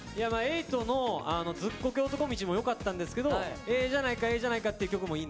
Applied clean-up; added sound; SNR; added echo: none; none; none; none.